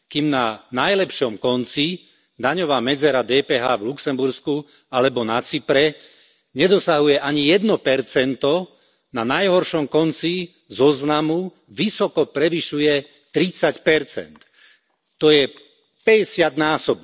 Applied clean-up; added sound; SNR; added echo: none; none; none; none.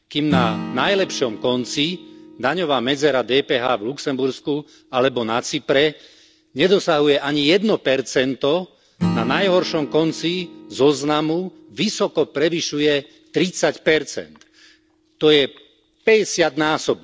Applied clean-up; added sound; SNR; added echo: none; Acoustic guitar / Strum; 13 dB; none.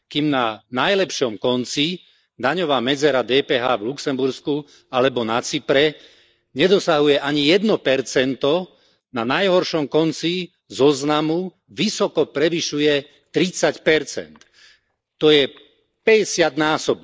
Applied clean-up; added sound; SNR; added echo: neural mask model Resemble Enhance denoiser.